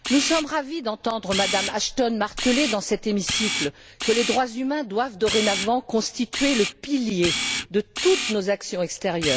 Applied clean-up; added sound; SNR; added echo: none; Camera; 6 dB; none.